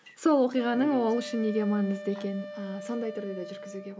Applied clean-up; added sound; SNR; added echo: none; Wind instrument, woodwind instrument; 13 dB; none.